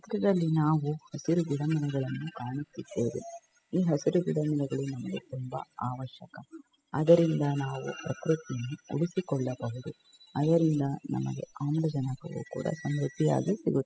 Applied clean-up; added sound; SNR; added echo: classical method spectral subtraction.